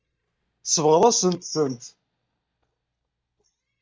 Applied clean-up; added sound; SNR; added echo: neural mask model DeepFilterNet 3.